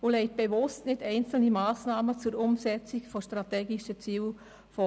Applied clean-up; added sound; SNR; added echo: none; none; none; none.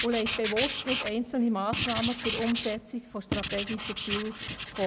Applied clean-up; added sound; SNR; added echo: none; Writing; 2 dB; none.